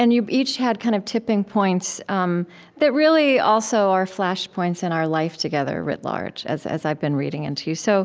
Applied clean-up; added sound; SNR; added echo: none; none; none; none.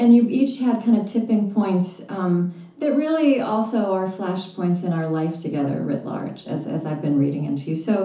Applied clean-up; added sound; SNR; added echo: none; none; none; reverberation time 0.9 s.